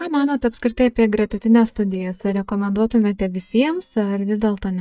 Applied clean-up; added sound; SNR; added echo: neural mask model DeepFilterNet 3.